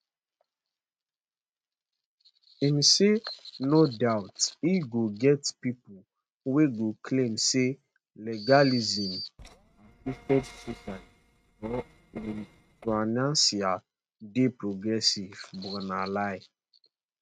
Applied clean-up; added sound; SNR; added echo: neural mask model RNNoise.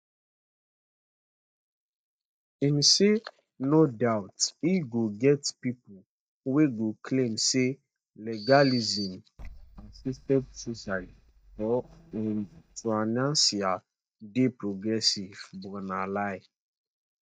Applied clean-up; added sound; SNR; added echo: neural mask model DeepFilterNet 3.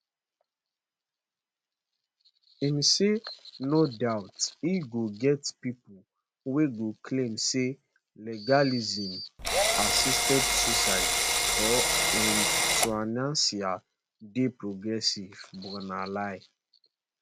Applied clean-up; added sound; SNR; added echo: none; Drill; -5 dB; none.